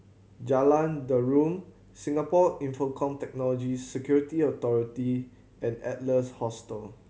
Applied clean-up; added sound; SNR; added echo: none; none; none; none.